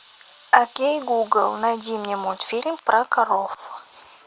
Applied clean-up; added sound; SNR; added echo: none; none; none; none.